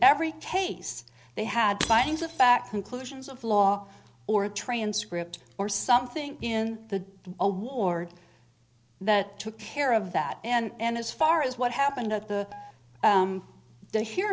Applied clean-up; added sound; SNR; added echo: none; Shatter / Crushing + Guitar; 13 dB; none.